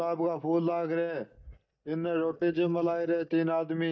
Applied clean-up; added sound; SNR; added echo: neural mask model DeepFilterNet 3.